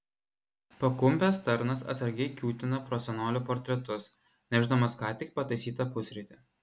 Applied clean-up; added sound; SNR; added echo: none; none; none; none.